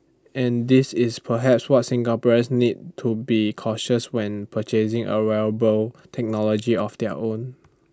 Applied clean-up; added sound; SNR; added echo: none; none; none; none.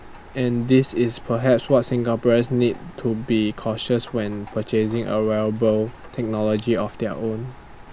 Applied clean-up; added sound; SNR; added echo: none; Rain; 19 dB; none.